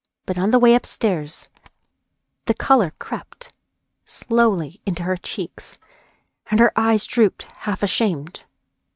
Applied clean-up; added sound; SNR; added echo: neural mask model RNNoise.